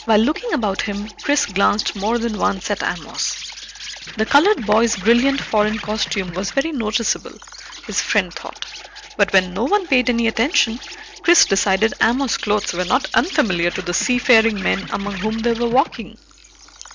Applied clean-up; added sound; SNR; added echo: none; Insect; 15 dB; none.